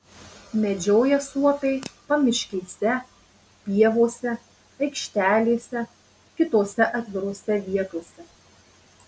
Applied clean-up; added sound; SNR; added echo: none; Crack / Crackle; 19 dB; none.